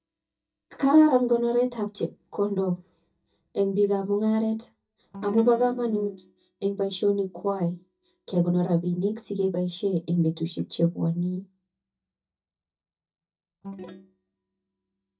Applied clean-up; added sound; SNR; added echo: neural mask model DeepFilterNet 3.